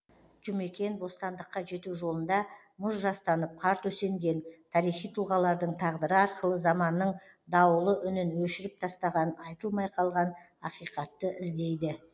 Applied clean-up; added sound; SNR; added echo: none; none; none; none.